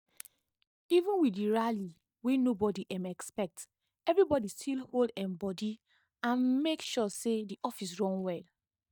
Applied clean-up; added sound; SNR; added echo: neural mask model DeepFilterNet 3.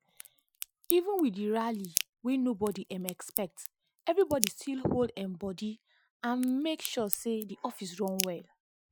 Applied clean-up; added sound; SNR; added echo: classical method Wiener filter.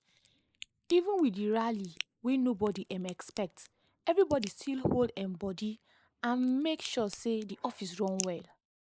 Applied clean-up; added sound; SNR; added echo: neural mask model Resemble Enhance denoiser.